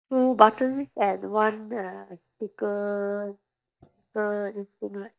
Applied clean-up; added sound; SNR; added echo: neural mask model DeepFilterNet 3.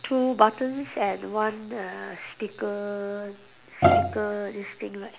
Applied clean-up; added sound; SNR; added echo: none; Bowed string instrument; -5 dB; none.